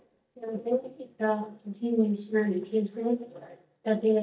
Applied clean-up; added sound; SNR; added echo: neural mask model DeepFilterNet 3.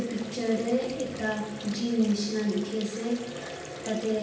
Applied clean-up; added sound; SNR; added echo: none; Water tap, faucet; 16 dB; reverberation time 0.9 s.